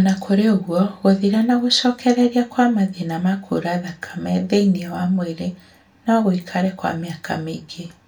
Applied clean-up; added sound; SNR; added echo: none; none; none; reverberation time 0.2 s.